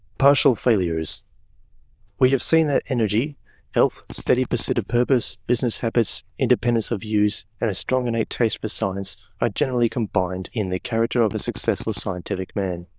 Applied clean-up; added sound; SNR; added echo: neural diffusion model UNIVERSE++.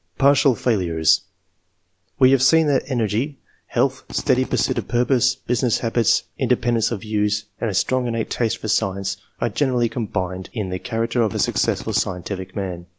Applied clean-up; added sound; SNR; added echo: none; Drill; 12 dB; none.